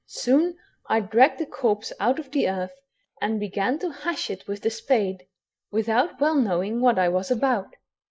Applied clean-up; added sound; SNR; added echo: neural mask model Resemble Enhance denoiser.